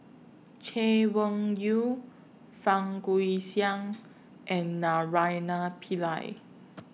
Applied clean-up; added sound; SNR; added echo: none; none; none; none.